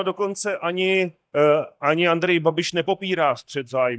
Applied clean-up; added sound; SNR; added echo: neural mask model DeepFilterNet 3.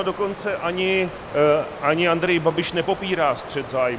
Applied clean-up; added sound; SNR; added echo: none; Water; 14 dB; none.